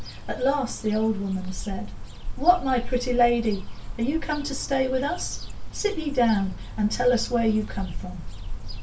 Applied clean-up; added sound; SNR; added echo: none; Cricket / Bird; 10 dB; reverberation time 0.2 s.